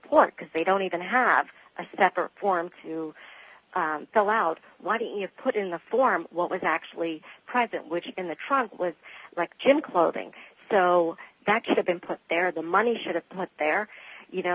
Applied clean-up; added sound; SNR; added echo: none; none; none; none.